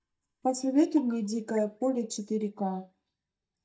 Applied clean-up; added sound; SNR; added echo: neural mask model DeepFilterNet 3.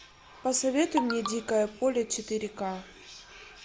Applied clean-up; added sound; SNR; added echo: none; none; none; none.